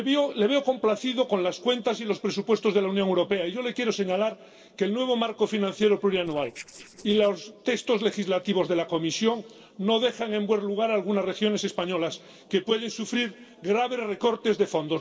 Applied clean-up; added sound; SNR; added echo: neural separator model SepFormer DNS4.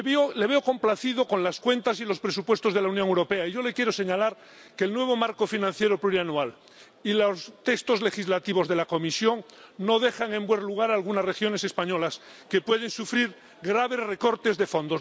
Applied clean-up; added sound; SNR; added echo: none; none; none; none.